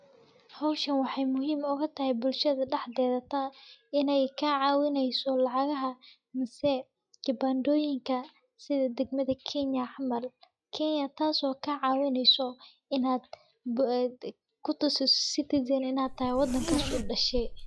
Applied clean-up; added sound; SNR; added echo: classical method log-MMSE.